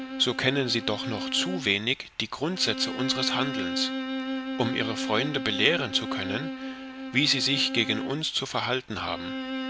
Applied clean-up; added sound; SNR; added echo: none; Bowed string instrument; 5 dB; none.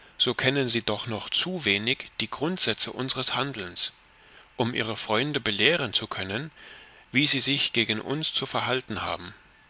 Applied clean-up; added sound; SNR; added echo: none; none; none; none.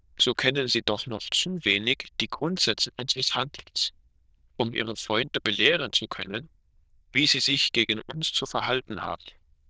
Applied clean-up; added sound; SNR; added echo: neural diffusion model UNIVERSE++.